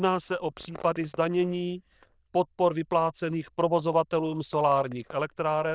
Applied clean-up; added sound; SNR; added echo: neural diffusion model UNIVERSE++.